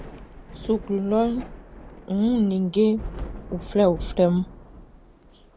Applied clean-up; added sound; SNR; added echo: none; Thunder / Rain; 13 dB; none.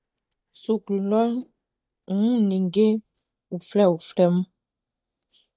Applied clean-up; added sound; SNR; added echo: neural mask model DeepFilterNet 3.